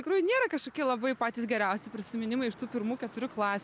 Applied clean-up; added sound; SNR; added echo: none; none; none; none.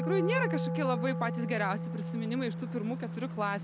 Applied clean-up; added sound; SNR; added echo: none; Wind instrument, woodwind instrument; 1 dB; none.